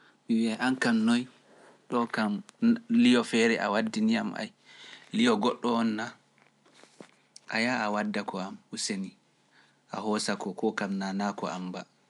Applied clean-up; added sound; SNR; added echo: none; none; none; none.